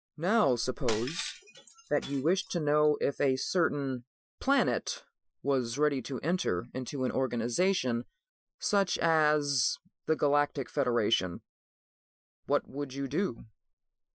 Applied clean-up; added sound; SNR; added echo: classical method Wiener filter.